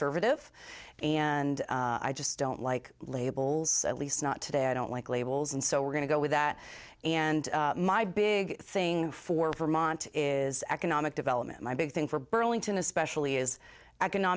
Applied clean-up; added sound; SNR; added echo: none; none; none; none.